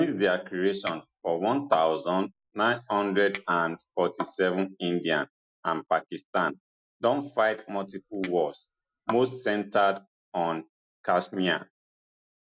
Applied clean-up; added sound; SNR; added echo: classical method Wiener filter.